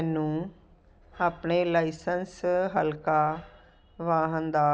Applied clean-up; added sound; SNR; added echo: none; none; none; none.